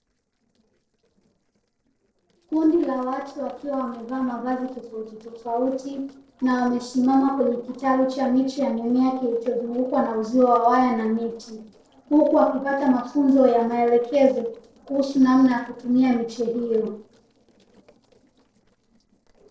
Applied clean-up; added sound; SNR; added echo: neural separator model SepFormer DNS4.